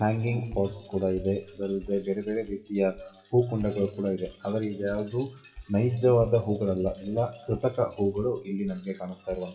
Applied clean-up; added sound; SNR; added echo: classical method WPE with log-MMSE.